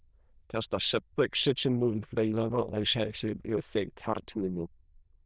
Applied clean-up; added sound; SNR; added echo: neural diffusion model UNIVERSE++.